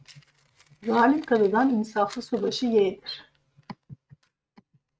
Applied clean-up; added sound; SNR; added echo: neural mask model RNNoise.